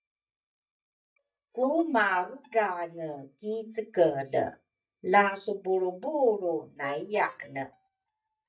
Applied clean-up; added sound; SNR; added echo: neural mask model DeepFilterNet 3.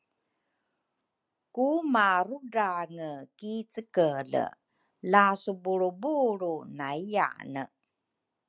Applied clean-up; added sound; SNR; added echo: none; none; none; none.